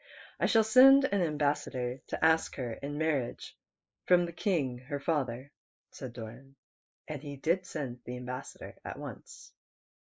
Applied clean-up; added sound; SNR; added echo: neural mask model Resemble Enhance denoiser.